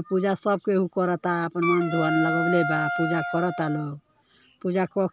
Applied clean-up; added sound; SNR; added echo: none; Wind instrument, woodwind instrument; 5 dB; none.